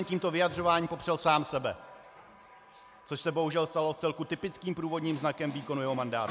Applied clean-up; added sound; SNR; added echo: none; Water tap, faucet; 19 dB; none.